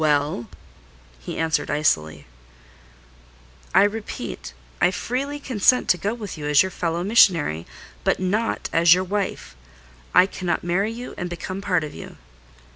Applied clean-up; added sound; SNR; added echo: none; none; none; none.